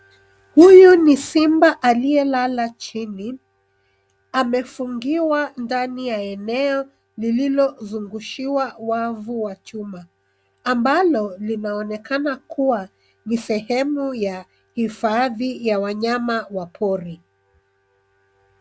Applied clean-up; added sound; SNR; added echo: none; none; none; none.